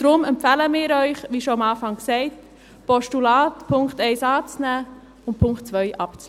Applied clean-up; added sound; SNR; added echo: none; none; none; none.